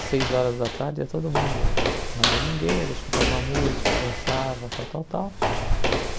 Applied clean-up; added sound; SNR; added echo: none; Walk, footsteps; -3 dB; none.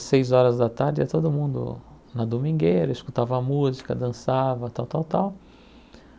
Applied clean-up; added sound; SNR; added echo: none; none; none; none.